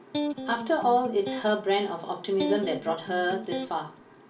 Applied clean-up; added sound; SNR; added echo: none; Electric guitar; 7 dB; reverberation time 0.3 s.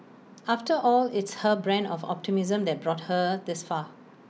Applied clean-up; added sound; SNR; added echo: none; none; none; none.